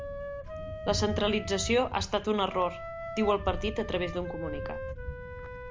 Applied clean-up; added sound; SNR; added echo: none; Wind instrument, woodwind instrument + Thunder; 6 dB; none.